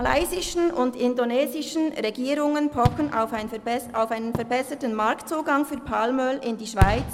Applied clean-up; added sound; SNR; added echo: none; Fireworks; 7 dB; none.